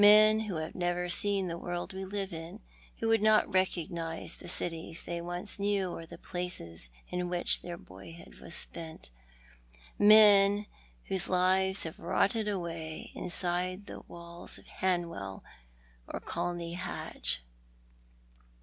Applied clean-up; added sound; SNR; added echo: none; none; none; none.